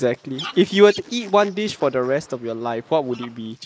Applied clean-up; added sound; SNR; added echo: neural mask model Resemble Enhance denoiser.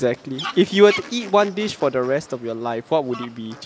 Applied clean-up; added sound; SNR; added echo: none; Fowl; 16 dB; none.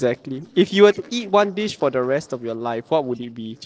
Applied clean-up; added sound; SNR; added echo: neural separator model SepFormer DNS4.